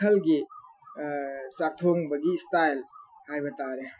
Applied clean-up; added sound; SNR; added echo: classical method Wiener filter.